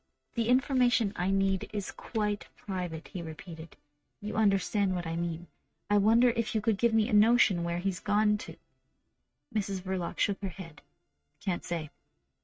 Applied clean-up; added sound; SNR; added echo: neural mask model RNNoise.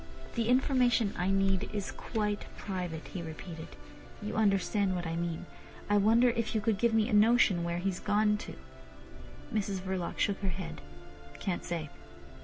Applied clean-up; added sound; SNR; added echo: none; Musical instrument; 20 dB; none.